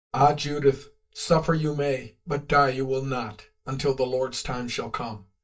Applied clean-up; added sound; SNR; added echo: neural mask model DeepFilterNet 3.